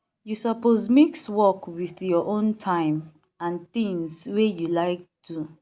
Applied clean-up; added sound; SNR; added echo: none; none; none; none.